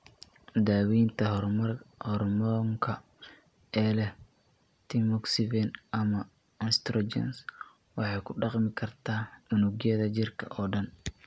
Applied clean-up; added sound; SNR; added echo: none; none; none; none.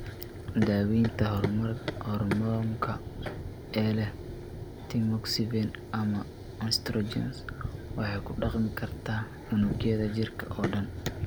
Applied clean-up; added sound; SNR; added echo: none; Run; 7 dB; none.